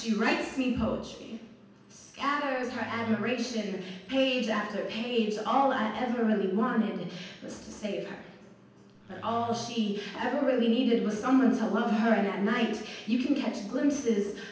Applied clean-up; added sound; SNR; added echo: none; Wood; 20 dB; reverberation time 0.9 s.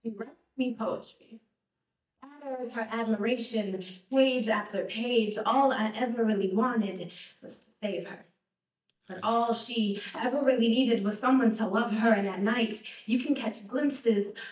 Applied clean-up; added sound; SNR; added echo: neural mask model DeepFilterNet 3.